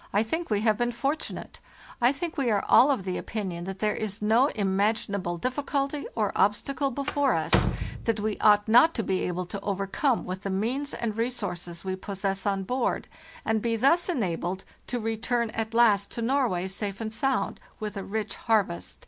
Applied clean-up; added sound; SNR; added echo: none; Slam; 4 dB; none.